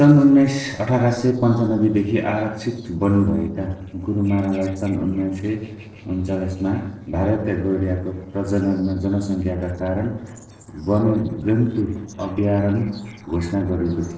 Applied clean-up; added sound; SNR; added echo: neural separator model SepFormer DNS4.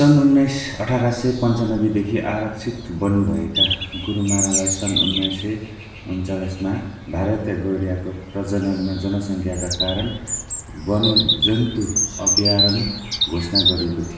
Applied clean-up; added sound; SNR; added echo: none; Bird vocalization, bird call, bird song; 4 dB; reverberation time 0.9 s.